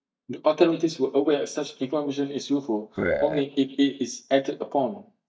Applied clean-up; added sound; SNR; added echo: neural mask model DeepFilterNet 3.